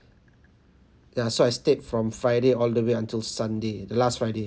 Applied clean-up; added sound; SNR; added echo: none; none; none; none.